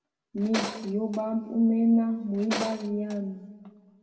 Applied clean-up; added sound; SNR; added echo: none; Tools; 11 dB; reverberation time 1.4 s.